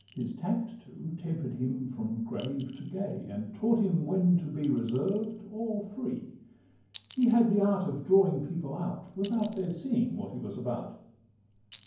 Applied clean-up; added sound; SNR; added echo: none; Chink, clink; 15 dB; reverberation time 0.9 s.